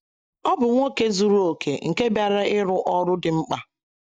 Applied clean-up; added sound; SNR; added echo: neural mask model Resemble Enhance denoiser.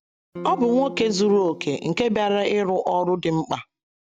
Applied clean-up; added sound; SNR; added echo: none; Electric guitar / Strum; 13 dB; none.